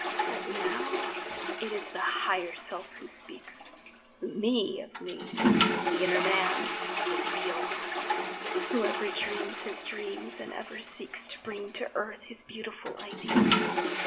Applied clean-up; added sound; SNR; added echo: none; Toilet flush; -2 dB; reverberation time 1.0 s.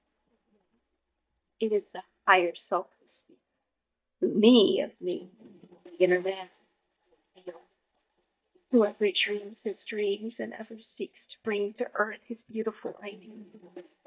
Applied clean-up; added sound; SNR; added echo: neural mask model DeepFilterNet 3.